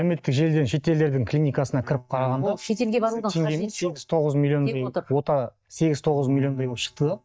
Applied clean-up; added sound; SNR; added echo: neural mask model DeepFilterNet 3.